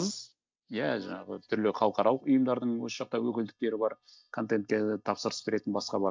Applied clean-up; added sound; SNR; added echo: neural mask model DeepFilterNet 3.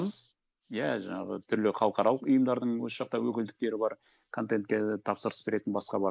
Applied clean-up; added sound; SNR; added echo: neural mask model Resemble Enhance denoiser.